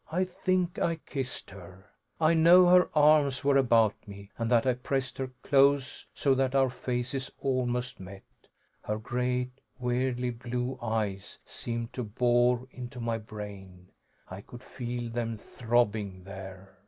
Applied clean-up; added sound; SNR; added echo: none; none; none; none.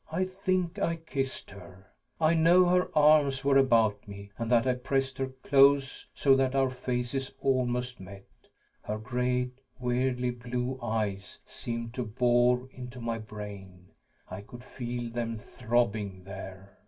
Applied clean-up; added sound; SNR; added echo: none; none; none; reverberation time 0.1 s.